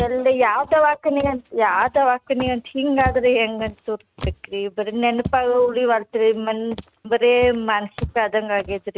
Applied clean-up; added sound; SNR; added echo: neural mask model RNNoise.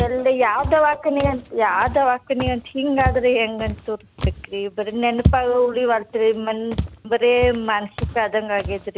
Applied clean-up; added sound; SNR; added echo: none; Walk, footsteps; 8 dB; none.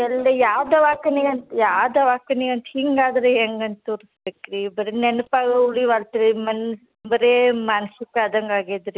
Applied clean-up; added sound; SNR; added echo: none; none; none; none.